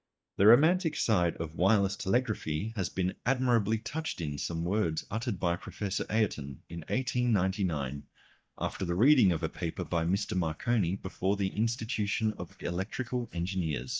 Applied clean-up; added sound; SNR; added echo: neural mask model DeepFilterNet 3.